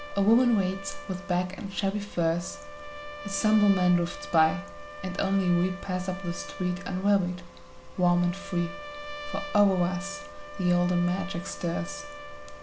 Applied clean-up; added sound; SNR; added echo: none; Trumpet; 15 dB; none.